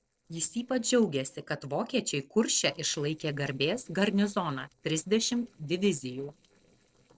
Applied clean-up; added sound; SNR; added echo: neural separator model SepFormer DNS4.